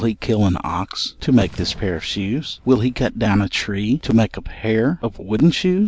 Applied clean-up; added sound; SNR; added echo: none; Fireworks; 17 dB; none.